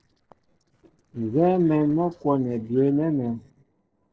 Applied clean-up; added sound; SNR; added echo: neural separator model SepFormer DNS4.